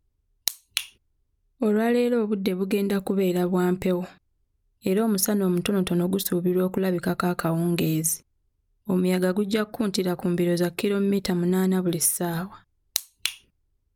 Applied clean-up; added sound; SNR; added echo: none; none; none; none.